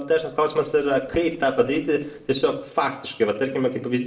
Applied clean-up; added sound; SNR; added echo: neural separator model SepFormer DNS4.